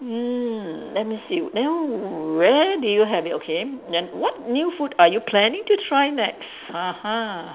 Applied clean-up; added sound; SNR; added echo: none; none; none; none.